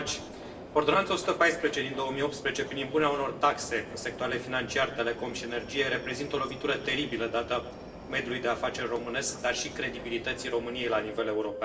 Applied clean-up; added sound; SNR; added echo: none; Subway, metro, underground; 12 dB; reverberation time 0.6 s.